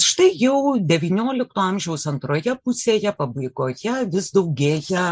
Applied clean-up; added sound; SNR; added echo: neural mask model Resemble Enhance denoiser.